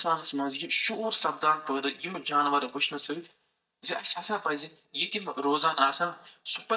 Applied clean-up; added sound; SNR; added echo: neural mask model DeepFilterNet 3.